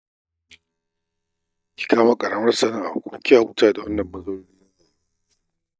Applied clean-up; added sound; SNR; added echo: neural mask model DeepFilterNet 3.